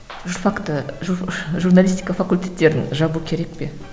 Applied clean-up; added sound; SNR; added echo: none; none; none; none.